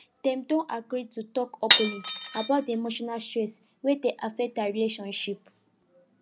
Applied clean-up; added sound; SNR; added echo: none; Glass; -3 dB; none.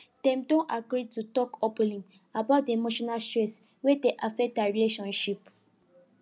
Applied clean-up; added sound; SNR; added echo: none; none; none; none.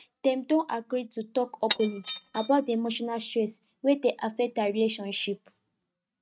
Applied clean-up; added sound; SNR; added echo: neural mask model RNNoise.